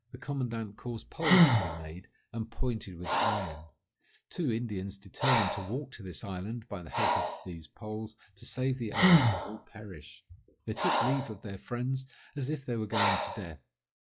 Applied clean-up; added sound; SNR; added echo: classical method log-MMSE.